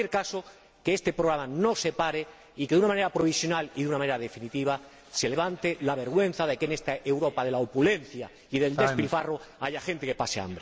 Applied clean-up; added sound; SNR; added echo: none; none; none; none.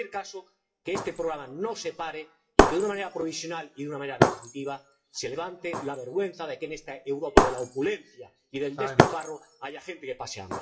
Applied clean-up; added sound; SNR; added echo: classical method WPE with log-MMSE.